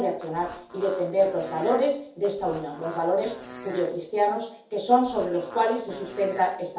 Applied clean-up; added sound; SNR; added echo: none; Fart; 17 dB; reverberation time 0.6 s.